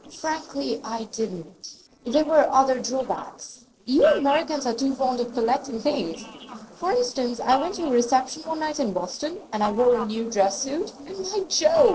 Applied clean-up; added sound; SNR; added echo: neural separator model SepFormer DNS4.